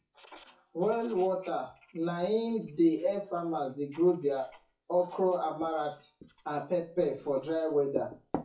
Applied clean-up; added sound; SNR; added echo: classical method WPE with log-MMSE.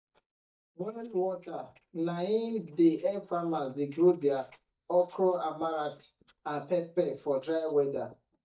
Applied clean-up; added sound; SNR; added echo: neural mask model DeepFilterNet 3.